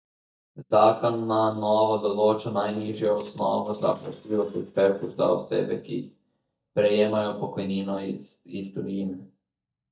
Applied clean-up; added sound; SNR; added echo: neural mask model DeepFilterNet 3.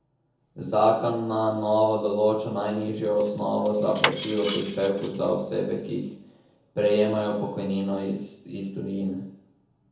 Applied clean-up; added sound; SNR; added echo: none; Cutlery, silverware; 8 dB; reverberation time 0.7 s.